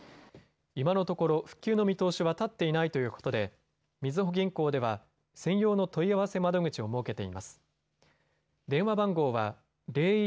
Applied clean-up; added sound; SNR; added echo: none; none; none; none.